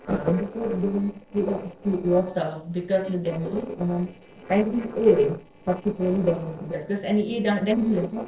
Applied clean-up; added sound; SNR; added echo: neural separator model SepFormer DNS4.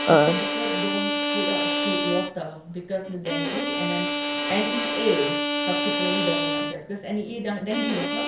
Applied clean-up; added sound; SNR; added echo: none; Bowed string instrument; -1 dB; none.